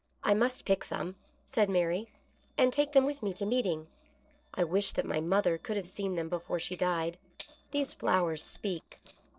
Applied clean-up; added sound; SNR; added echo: neural separator model SepFormer DNS4.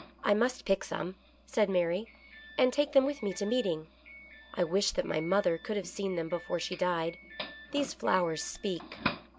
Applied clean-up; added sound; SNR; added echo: none; Doorbell; 15 dB; none.